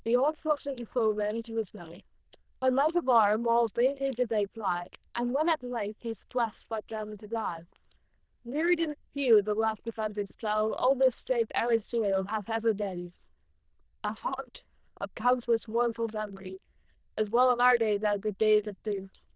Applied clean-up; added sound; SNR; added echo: neural diffusion model UNIVERSE++.